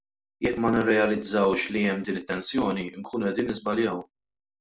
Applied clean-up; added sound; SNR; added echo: none; none; none; none.